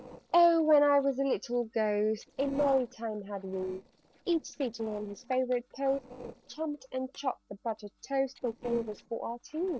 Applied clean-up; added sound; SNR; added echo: neural separator model SepFormer DNS4.